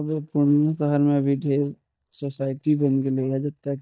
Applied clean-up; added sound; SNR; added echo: neural mask model DeepFilterNet 3.